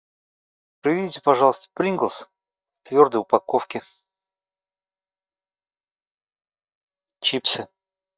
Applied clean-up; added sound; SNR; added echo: neural mask model DeepFilterNet 3.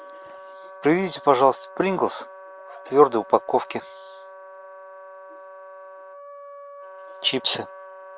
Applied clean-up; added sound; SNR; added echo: none; Wind instrument, woodwind instrument; 16 dB; none.